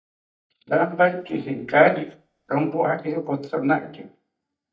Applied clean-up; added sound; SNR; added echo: neural mask model DeepFilterNet 3.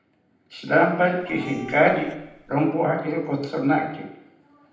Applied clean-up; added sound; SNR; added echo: none; Cat; 18 dB; reverberation time 0.8 s.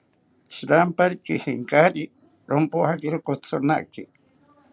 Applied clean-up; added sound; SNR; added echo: none; none; none; none.